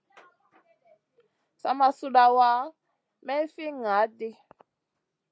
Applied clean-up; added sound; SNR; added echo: none; none; none; none.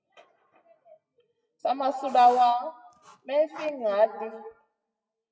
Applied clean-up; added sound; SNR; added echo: classical method WPE with log-MMSE.